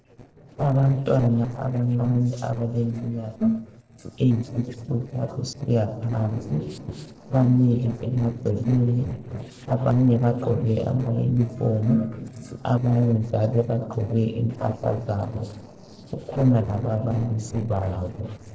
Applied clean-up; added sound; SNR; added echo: neural separator model SepFormer DNS4.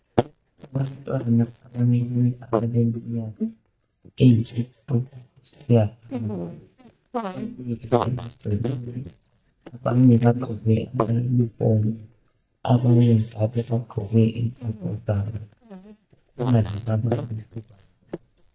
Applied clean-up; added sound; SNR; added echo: neural mask model DeepFilterNet 3.